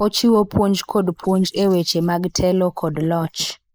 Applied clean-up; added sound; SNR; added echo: neural mask model Resemble Enhance denoiser.